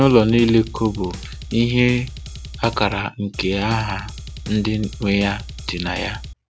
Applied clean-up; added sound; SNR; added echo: none; Drum kit; 12 dB; none.